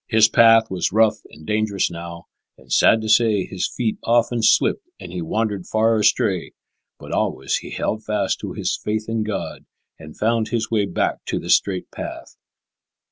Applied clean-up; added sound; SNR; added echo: none; none; none; none.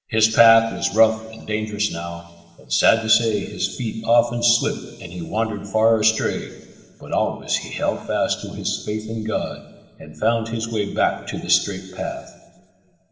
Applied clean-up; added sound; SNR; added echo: none; none; none; reverberation time 2.5 s.